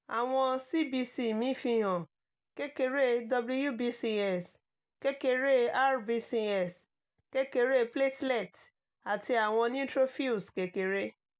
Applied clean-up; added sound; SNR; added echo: none; none; none; none.